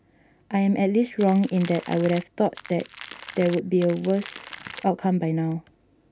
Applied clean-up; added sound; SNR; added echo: none; Crackle; 16 dB; none.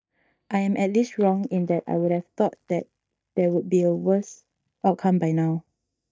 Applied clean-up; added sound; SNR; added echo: neural mask model DeepFilterNet 3.